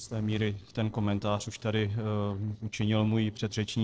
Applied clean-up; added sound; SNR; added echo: neural separator model SepFormer DNS4.